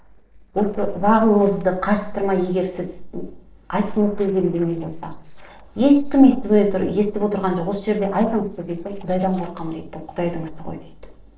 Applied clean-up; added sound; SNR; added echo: neural separator model SepFormer DNS4.